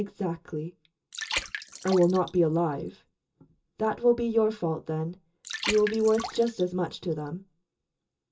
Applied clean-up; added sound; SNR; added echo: none; Water; 12 dB; reverberation time 0.2 s.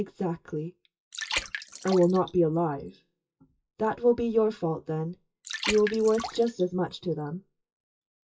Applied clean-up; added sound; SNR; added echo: classical method WPE with log-MMSE.